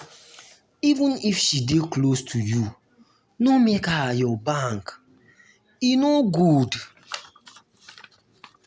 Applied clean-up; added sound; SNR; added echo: none; none; none; none.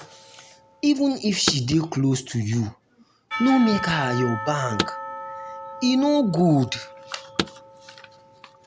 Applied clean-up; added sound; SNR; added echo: none; Church bell / Percussion + Car; 10 dB; none.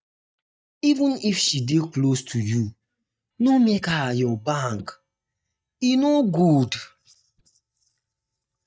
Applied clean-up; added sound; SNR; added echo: neural mask model DeepFilterNet 3.